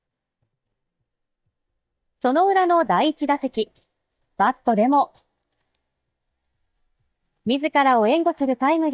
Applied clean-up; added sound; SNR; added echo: neural mask model DeepFilterNet 3.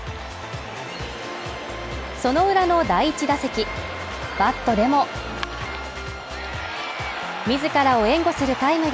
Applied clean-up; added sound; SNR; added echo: none; none; none; none.